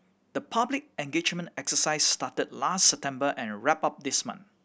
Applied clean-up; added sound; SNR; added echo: none; none; none; none.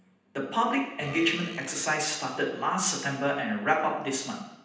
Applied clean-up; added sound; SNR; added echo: none; Burping, eructation; 15 dB; reverberation time 0.9 s.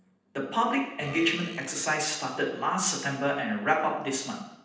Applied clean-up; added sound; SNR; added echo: neural separator model SepFormer DNS4.